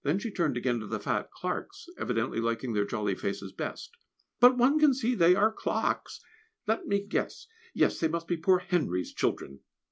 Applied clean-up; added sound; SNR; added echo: none; none; none; none.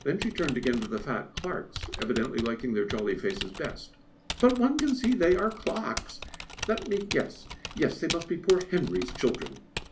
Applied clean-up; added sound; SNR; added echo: none; Typing; 11 dB; reverberation time 0.3 s.